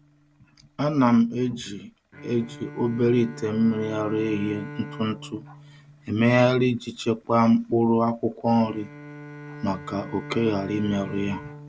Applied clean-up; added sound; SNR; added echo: none; Bowed string instrument; 16 dB; none.